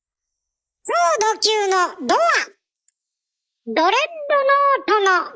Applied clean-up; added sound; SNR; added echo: neural mask model Resemble Enhance denoiser.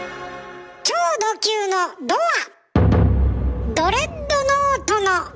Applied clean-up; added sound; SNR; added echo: none; none; none; none.